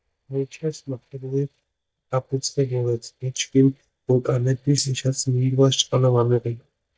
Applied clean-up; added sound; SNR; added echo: neural mask model DeepFilterNet 3.